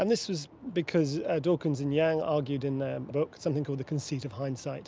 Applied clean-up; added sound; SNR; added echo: none; none; none; none.